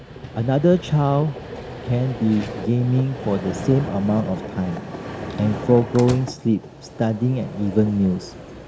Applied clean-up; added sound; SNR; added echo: none; Squeak / Slam / Wood + Vehicle; 11 dB; none.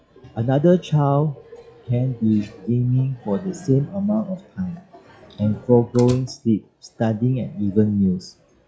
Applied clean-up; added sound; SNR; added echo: classical method log-MMSE.